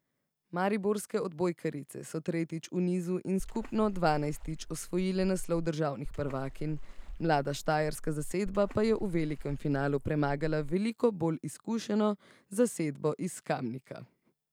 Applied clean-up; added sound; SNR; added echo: none; Water / Splash, splatter; 8 dB; none.